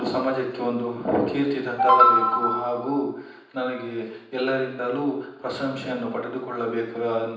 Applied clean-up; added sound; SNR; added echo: none; none; none; reverberation time 0.9 s.